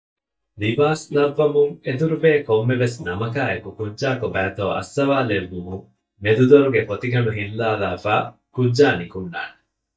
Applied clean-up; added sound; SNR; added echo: neural mask model DeepFilterNet 3.